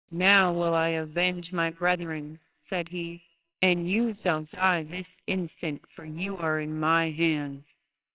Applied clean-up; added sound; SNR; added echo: neural separator model SepFormer WHAMR!.